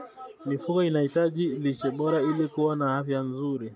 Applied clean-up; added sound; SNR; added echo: none; none; none; none.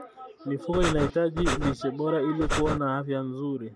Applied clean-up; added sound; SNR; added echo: none; Breathing; -1 dB; none.